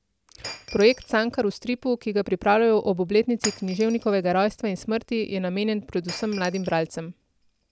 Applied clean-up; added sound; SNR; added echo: none; Shatter; 18 dB; none.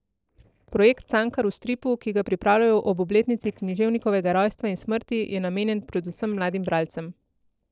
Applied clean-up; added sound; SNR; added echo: neural separator model SepFormer DNS4.